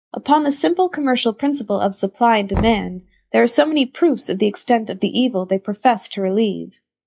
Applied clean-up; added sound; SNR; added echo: classical method log-MMSE.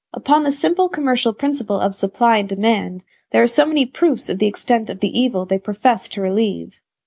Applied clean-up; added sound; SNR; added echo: none; none; none; none.